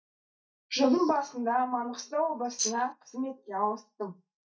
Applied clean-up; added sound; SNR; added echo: neural mask model DeepFilterNet 3.